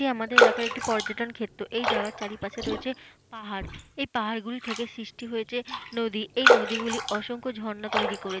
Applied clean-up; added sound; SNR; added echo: none; Raindrop; -3 dB; none.